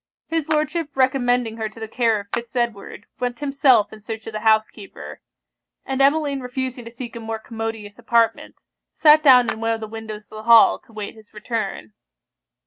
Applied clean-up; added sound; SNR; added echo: neural mask model RNNoise.